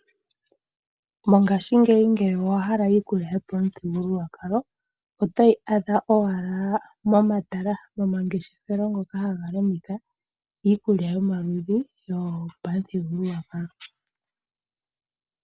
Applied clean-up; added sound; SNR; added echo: none; none; none; none.